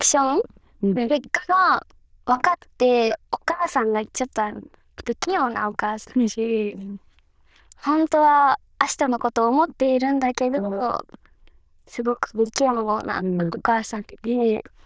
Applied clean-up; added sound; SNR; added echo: neural diffusion model UNIVERSE++.